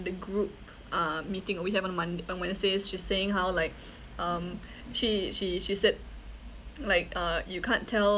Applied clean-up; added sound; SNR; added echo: none; none; none; none.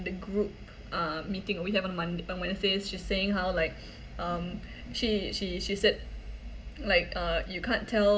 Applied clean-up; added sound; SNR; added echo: none; none; none; reverberation time 0.4 s.